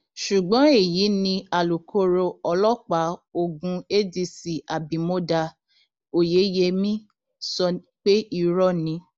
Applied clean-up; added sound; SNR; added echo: none; none; none; none.